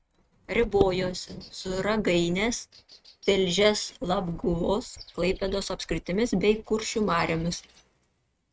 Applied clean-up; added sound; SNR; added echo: neural mask model RNNoise.